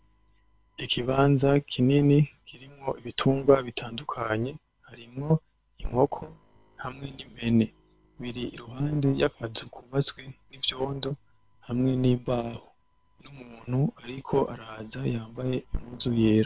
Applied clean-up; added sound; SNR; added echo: neural separator model SepFormer WHAM!.